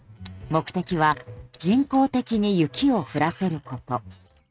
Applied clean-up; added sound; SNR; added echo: neural mask model RNNoise.